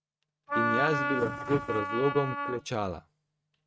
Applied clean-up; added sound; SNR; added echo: neural mask model RNNoise.